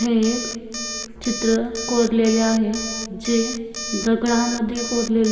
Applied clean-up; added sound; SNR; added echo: none; Alarm; 9 dB; reverberation time 2.2 s.